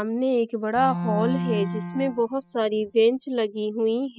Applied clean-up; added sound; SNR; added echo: classical method spectral subtraction.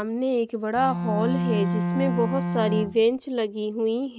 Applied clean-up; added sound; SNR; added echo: none; Bowed string instrument; 1 dB; none.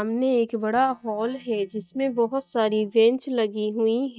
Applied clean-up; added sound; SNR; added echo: neural mask model DeepFilterNet 3.